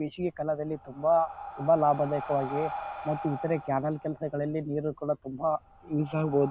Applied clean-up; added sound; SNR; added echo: none; Breathing; 12 dB; none.